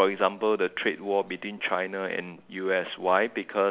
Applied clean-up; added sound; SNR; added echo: none; none; none; none.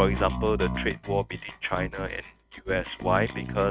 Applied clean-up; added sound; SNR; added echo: neural mask model RNNoise.